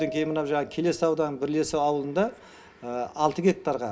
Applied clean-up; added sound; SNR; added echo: none; Bell / Percussion; 18 dB; reverberation time 0.3 s.